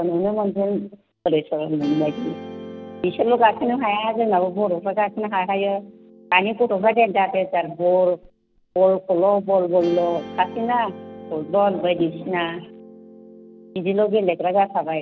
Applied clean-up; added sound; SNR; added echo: none; Guitar; 18 dB; none.